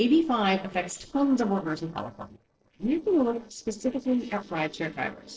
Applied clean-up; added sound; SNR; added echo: neural separator model SepFormer DNS4.